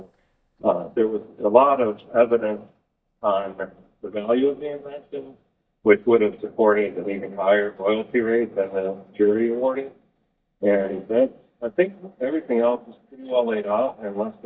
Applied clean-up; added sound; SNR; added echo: neural mask model DeepFilterNet 3.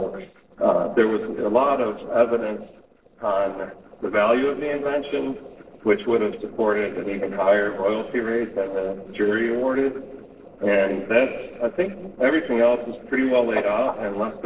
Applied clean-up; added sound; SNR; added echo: neural separator model SepFormer DNS4.